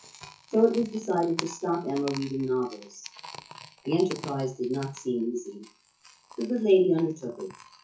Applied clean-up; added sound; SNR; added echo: classical method WPE with log-MMSE.